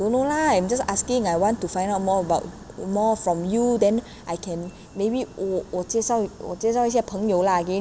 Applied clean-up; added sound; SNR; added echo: none; none; none; none.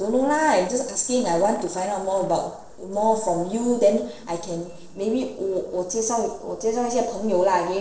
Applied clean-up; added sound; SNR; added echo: neural separator model SepFormer DNS4.